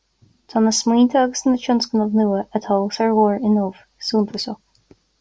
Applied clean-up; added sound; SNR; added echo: none; none; none; none.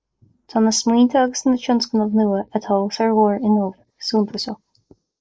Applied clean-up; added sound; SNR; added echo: neural mask model Resemble Enhance denoiser.